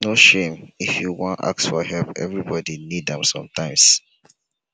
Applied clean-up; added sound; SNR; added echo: none; none; none; none.